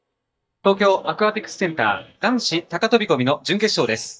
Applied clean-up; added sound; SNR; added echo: neural mask model DeepFilterNet 3.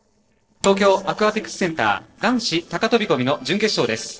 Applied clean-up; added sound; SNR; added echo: neural separator model SepFormer DNS4.